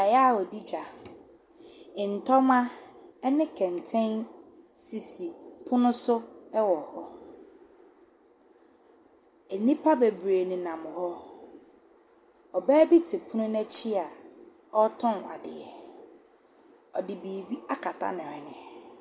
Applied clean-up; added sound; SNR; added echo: none; none; none; none.